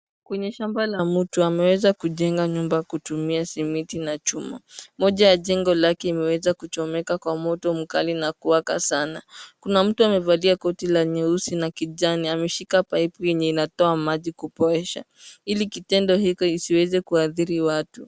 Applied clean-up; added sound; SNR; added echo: none; none; none; none.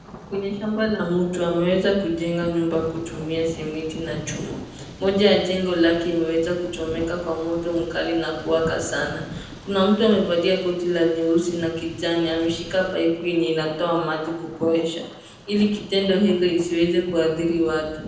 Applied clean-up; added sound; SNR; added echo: none; Thunder; 15 dB; reverberation time 0.9 s.